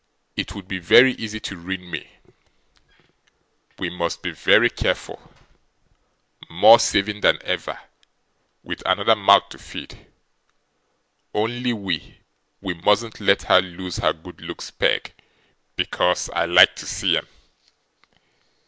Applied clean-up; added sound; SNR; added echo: none; none; none; none.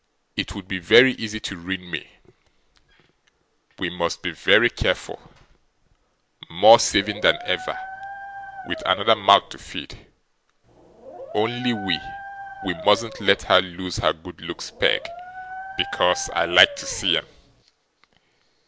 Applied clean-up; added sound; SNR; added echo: none; Dog; 13 dB; none.